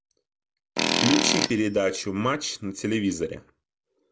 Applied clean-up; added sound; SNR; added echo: none; Tools; -2 dB; none.